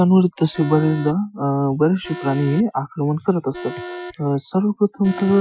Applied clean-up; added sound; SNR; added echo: classical method Wiener filter.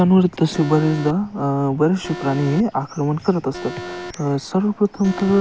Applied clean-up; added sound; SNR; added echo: none; Alarm; 15 dB; none.